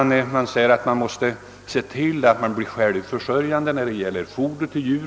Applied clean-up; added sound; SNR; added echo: none; none; none; none.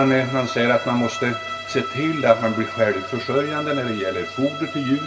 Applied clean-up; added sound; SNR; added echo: none; Bowed string instrument; 9 dB; reverberation time 0.2 s.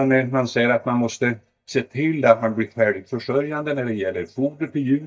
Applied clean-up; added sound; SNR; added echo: neural mask model DeepFilterNet 3.